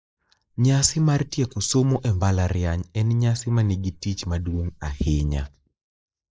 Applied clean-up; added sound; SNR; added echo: neural mask model Resemble Enhance denoiser.